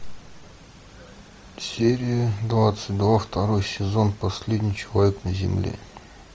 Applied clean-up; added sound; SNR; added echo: none; none; none; none.